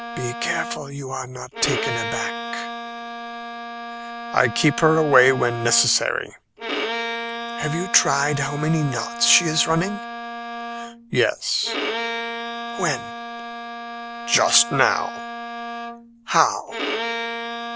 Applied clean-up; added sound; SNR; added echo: none; Bowed string instrument; 7 dB; none.